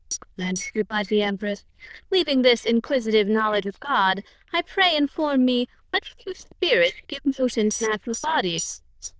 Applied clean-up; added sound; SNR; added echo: neural diffusion model UNIVERSE++.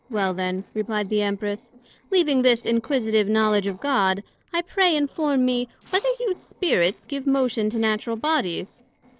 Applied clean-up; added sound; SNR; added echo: neural separator model SepFormer DNS4.